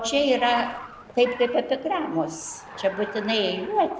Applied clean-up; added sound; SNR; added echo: none; Car; 15 dB; none.